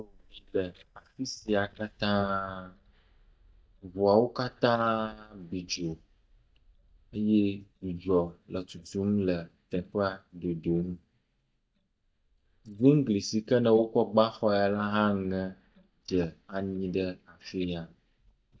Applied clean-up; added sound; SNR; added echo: neural mask model DeepFilterNet 3.